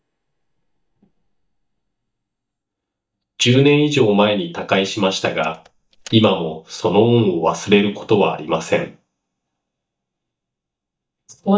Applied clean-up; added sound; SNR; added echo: neural mask model DeepFilterNet 3.